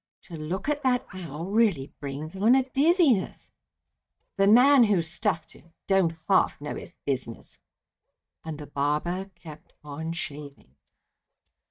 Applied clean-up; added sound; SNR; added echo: neural mask model DeepFilterNet 3.